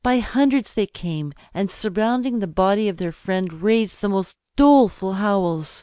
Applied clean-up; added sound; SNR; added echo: none; none; none; none.